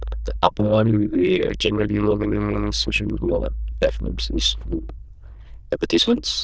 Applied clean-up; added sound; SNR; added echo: neural diffusion model UNIVERSE++.